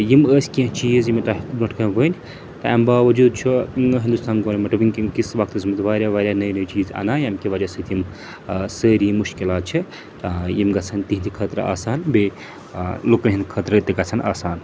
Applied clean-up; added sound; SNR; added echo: none; Thunder / Rain; 19 dB; none.